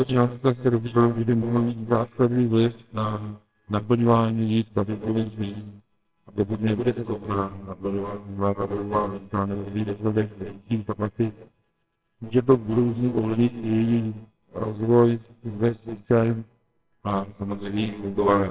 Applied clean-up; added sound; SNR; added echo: neural separator model SepFormer WHAMR!.